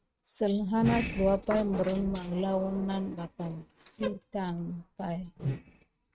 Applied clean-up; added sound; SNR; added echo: neural mask model RNNoise.